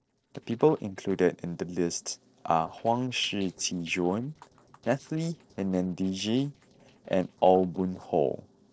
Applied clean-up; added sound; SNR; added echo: neural separator model SepFormer DNS4.